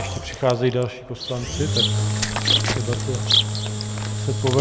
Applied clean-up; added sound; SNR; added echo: none; Engine / Drill + Insect; -3 dB; none.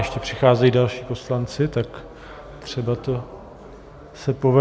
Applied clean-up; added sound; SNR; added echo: none; none; none; none.